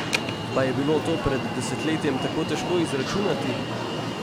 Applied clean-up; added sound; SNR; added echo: none; Alarm; 1 dB; none.